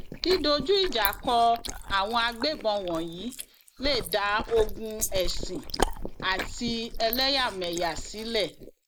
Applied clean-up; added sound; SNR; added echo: neural mask model Resemble Enhance denoiser.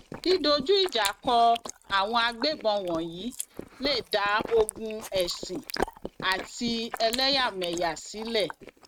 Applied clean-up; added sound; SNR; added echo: neural mask model RNNoise.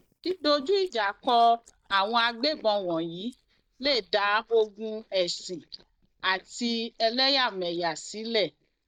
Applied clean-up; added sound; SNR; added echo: neural mask model DeepFilterNet 3.